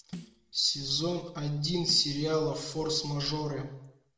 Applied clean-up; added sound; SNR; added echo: none; Snare drum; 18 dB; reverberation time 0.7 s.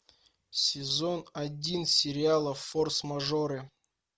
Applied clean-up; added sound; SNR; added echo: none; none; none; none.